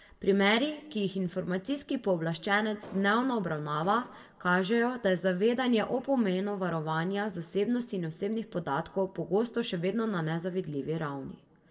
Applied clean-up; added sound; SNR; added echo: none; Explosion; 19 dB; reverberation time 1.2 s.